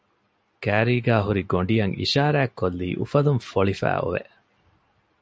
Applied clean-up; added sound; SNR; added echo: none; none; none; none.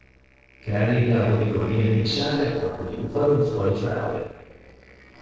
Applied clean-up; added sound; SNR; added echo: neural separator model SepFormer DNS4.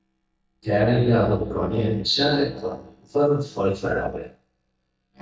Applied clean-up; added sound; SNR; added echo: neural mask model DeepFilterNet 3.